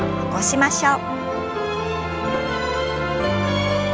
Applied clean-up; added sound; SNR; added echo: none; Tabla + Accordion; 16 dB; none.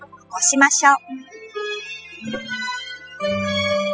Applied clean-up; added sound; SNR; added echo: classical method spectral subtraction.